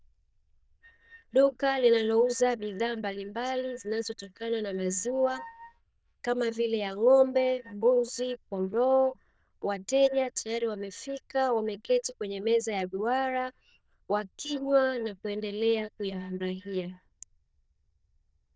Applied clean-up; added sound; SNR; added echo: neural diffusion model UNIVERSE++.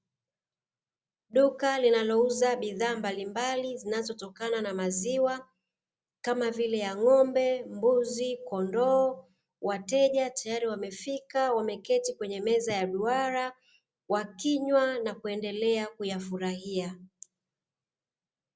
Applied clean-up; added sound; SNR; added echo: none; none; none; none.